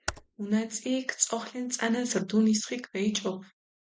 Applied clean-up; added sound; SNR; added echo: none; Computer keyboard; 13 dB; none.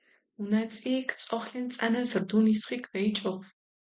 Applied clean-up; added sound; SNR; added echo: none; none; none; none.